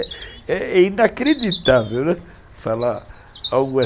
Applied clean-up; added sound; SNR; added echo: none; Bird vocalization, bird call, bird song; 15 dB; none.